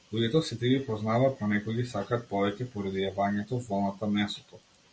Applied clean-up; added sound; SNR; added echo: none; none; none; none.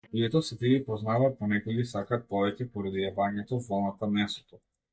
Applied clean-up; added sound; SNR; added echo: neural mask model DeepFilterNet 3.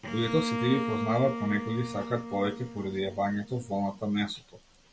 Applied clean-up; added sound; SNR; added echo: none; Bowed string instrument; 6 dB; none.